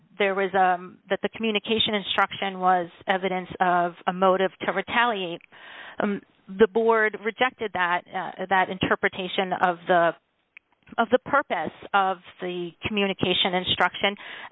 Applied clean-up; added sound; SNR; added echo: none; none; none; none.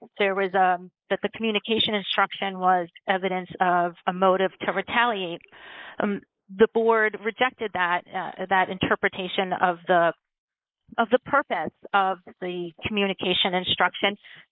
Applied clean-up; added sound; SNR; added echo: neural mask model Resemble Enhance denoiser.